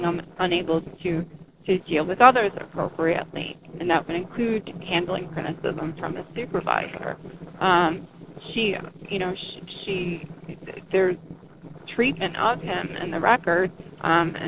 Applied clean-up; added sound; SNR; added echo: neural separator model SepFormer DNS4.